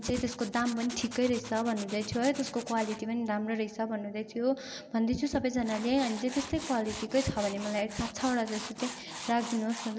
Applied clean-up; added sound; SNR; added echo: none; Tools; 14 dB; reverberation time 2.2 s.